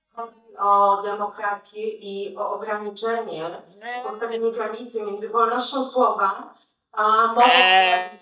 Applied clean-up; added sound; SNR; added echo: neural mask model DeepFilterNet 3.